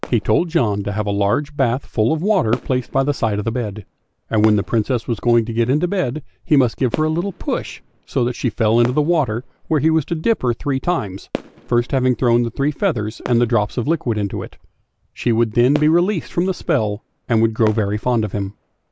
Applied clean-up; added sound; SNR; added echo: none; Fireworks; 19 dB; none.